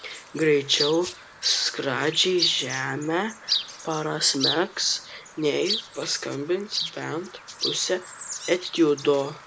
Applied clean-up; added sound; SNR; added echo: none; Chirp, tweet; 7 dB; none.